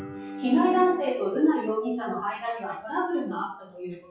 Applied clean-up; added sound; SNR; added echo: classical method WPE with log-MMSE.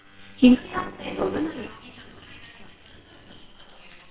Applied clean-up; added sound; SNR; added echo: neural separator model SepFormer WHAMR!.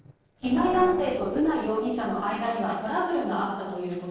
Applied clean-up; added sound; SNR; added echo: neural separator model SepFormer DNS4.